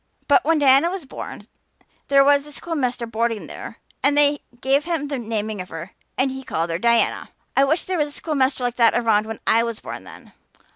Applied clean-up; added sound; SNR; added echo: none; none; none; none.